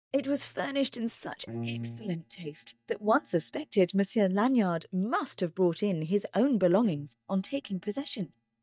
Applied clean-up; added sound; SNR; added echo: neural mask model DeepFilterNet 3.